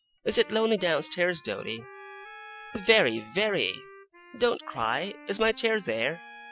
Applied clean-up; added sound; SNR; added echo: classical method Wiener filter.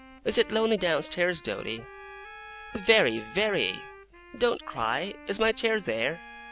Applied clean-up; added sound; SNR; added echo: none; Trumpet + Wind instrument, woodwind instrument; 18 dB; none.